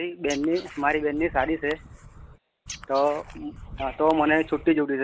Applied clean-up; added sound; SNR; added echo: none; Frog; 16 dB; none.